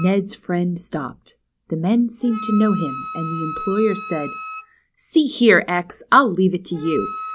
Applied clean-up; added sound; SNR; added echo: none; Wind instrument, woodwind instrument; 13 dB; none.